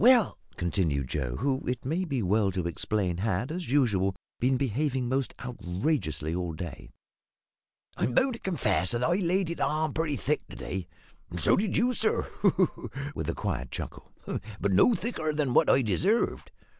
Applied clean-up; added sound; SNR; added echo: none; none; none; none.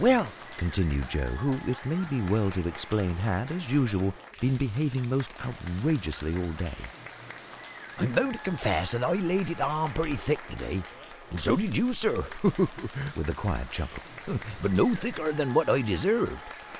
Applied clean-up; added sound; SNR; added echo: none; Applause / Crowd; 15 dB; none.